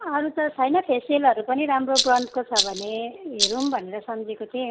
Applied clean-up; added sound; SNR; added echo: none; Rattle; 1 dB; none.